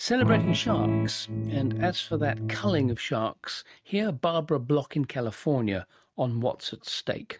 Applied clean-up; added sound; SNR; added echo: neural mask model RNNoise.